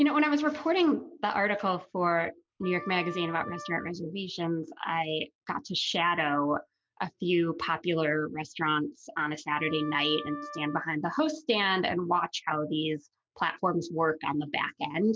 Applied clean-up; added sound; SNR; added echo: none; Wind instrument, woodwind instrument; 14 dB; none.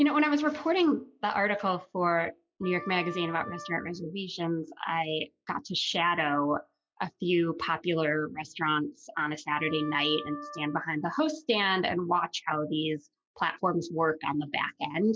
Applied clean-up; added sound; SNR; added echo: classical method log-MMSE.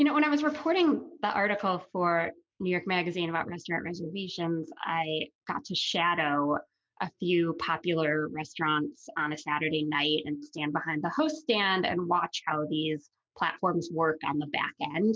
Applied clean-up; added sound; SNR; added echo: none; none; none; none.